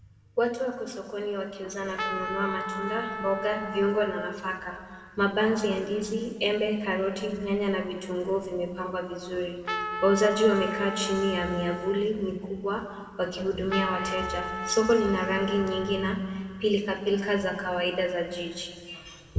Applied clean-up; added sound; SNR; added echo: none; Trumpet; 7 dB; reverberation time 1.9 s.